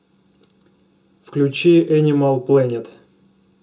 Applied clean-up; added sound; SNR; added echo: none; none; none; reverberation time 0.2 s.